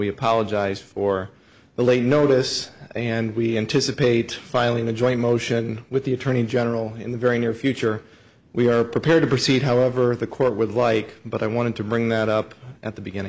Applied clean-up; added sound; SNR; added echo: none; none; none; none.